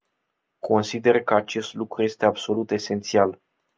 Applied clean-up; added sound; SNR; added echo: none; none; none; none.